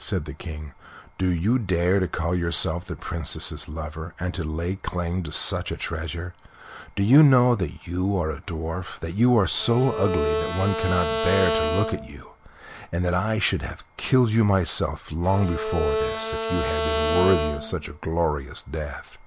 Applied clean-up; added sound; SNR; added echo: none; Bowed string instrument; 3 dB; none.